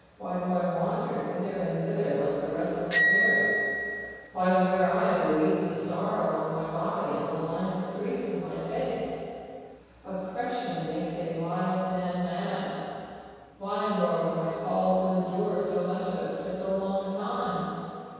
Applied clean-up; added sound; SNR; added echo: none; Bicycle bell; 0 dB; reverberation time 2.2 s.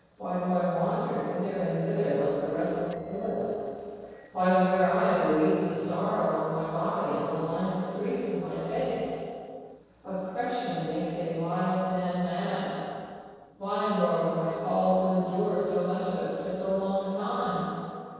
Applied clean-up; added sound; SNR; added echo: neural separator model SepFormer DNS4.